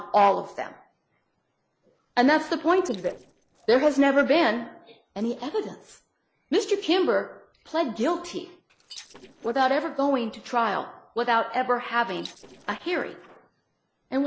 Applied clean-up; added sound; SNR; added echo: neural separator model SepFormer DNS4.